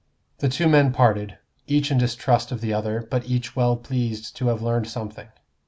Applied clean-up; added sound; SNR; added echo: none; none; none; none.